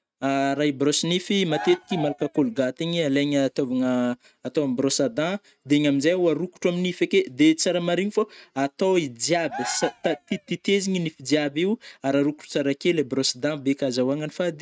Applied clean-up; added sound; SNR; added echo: neural mask model RNNoise.